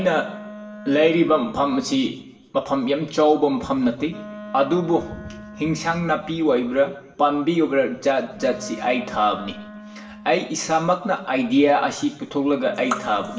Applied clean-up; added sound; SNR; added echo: none; Wind instrument, woodwind instrument; 18 dB; reverberation time 0.7 s.